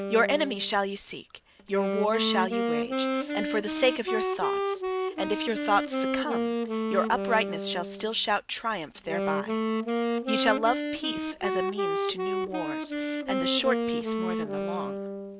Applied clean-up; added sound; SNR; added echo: none; Wind instrument, woodwind instrument; 1 dB; none.